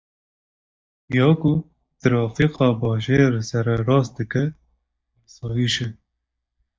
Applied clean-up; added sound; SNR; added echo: neural mask model DeepFilterNet 3.